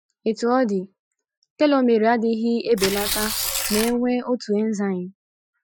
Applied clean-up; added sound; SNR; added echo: classical method Wiener filter.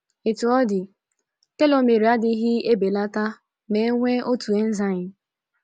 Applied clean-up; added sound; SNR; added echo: none; none; none; none.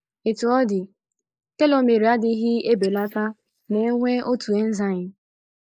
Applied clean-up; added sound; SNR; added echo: neural mask model Resemble Enhance denoiser.